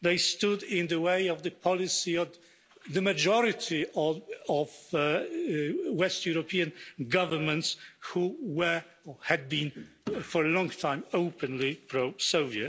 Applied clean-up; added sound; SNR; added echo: none; none; none; none.